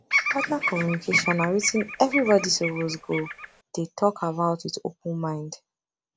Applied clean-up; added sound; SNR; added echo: none; Bird vocalization, bird call, bird song; 3 dB; none.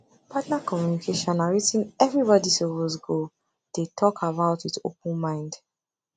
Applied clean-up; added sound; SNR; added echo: none; none; none; none.